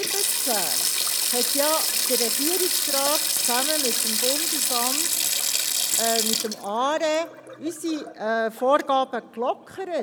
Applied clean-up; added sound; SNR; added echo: none; Sink (filling or washing); -2 dB; none.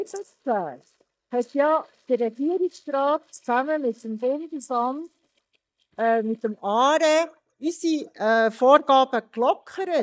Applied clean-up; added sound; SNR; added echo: neural mask model DeepFilterNet 3.